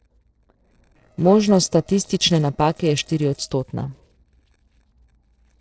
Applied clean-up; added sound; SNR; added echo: neural separator model SepFormer DNS4.